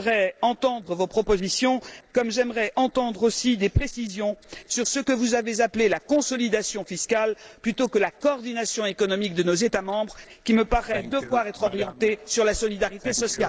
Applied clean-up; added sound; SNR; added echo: neural separator model SepFormer DNS4.